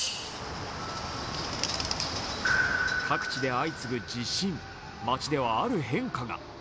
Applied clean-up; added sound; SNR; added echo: none; none; none; none.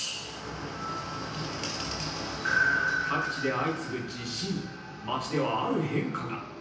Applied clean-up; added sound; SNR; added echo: none; none; none; reverberation time 0.9 s.